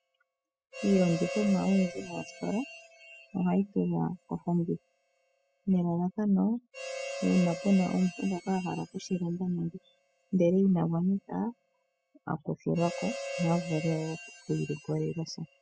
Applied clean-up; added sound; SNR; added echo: classical method spectral subtraction.